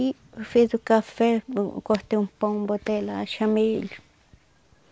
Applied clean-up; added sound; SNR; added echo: none; none; none; none.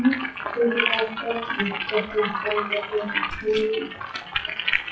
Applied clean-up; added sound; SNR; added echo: classical method WPE with log-MMSE.